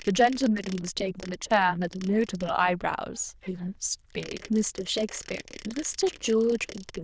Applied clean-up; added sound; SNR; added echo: neural diffusion model UNIVERSE++.